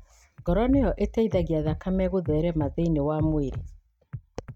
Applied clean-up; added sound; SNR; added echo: neural mask model RNNoise.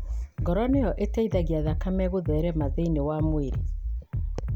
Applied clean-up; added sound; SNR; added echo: none; Bass drum; 1 dB; none.